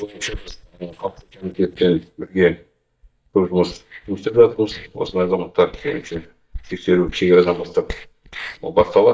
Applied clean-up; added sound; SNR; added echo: neural mask model DeepFilterNet 3.